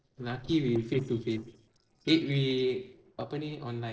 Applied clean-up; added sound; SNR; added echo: neural separator model SepFormer DNS4.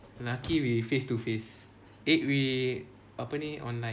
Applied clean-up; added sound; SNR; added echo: none; none; none; none.